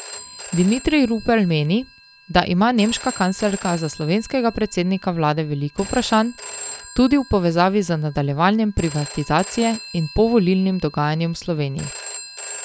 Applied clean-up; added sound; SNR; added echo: none; Telephone; 16 dB; none.